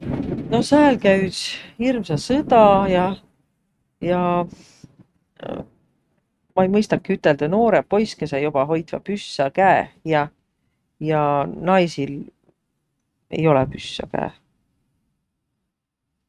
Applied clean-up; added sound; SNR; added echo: neural mask model RNNoise.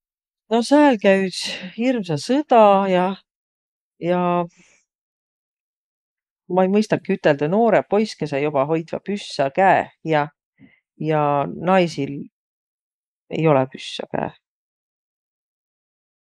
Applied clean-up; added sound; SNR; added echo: neural mask model Resemble Enhance denoiser.